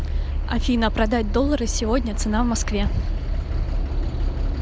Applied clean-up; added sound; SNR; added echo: none; none; none; none.